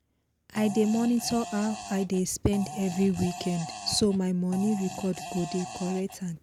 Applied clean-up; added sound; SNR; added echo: none; Fart; 12 dB; none.